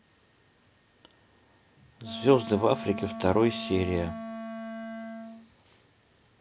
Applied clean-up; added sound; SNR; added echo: none; Wind instrument, woodwind instrument; 11 dB; none.